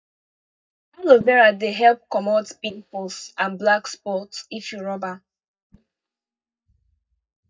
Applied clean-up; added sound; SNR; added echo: neural mask model DeepFilterNet 3.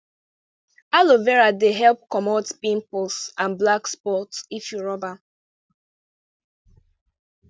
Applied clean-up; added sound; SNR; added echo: none; none; none; none.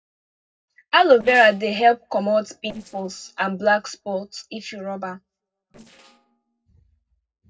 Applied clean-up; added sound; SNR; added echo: neural separator model SepFormer DNS4.